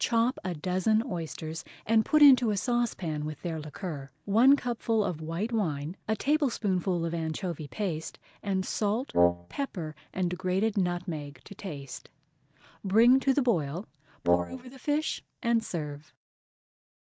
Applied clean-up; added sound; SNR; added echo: neural mask model DeepFilterNet 3.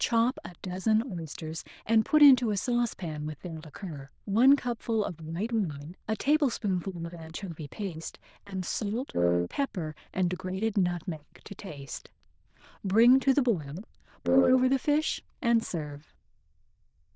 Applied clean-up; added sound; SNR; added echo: neural diffusion model UNIVERSE++.